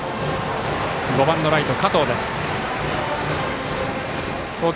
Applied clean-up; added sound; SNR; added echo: none; none; none; none.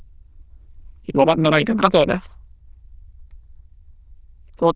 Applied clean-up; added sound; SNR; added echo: neural diffusion model UNIVERSE++.